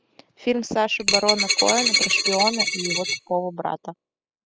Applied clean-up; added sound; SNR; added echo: classical method spectral subtraction.